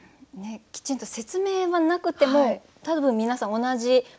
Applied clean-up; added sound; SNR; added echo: none; none; none; none.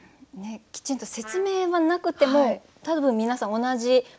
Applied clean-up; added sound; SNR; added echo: none; Trumpet; 20 dB; none.